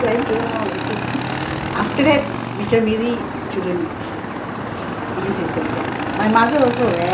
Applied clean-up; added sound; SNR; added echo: none; Motorcycle / Engine; 4 dB; none.